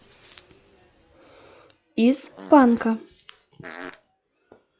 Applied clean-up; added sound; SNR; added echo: classical method log-MMSE.